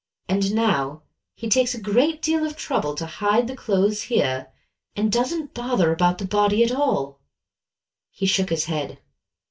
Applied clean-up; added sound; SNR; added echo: none; none; none; reverberation time 0.2 s.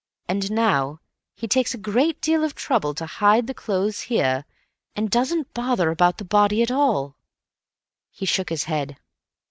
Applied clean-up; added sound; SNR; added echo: none; none; none; none.